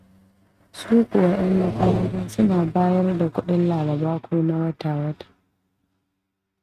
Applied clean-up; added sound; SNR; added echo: neural mask model RNNoise.